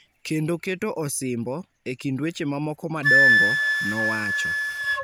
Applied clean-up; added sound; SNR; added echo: none; Wind instrument, woodwind instrument; -4 dB; none.